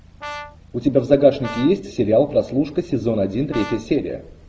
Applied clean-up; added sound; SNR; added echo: none; Brass instrument; 17 dB; none.